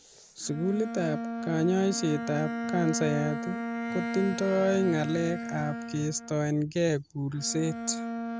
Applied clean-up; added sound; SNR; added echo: none; Bowed string instrument; 6 dB; none.